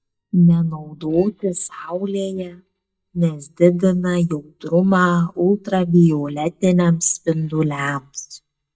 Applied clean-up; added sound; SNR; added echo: neural mask model DeepFilterNet 3.